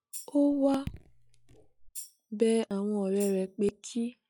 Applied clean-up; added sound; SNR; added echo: classical method log-MMSE.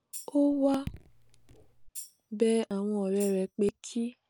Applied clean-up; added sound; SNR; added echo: none; Raindrop / Drip + Tambourine; 17 dB; none.